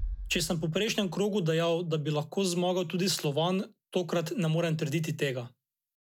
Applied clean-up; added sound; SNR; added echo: none; Bass drum; 16 dB; none.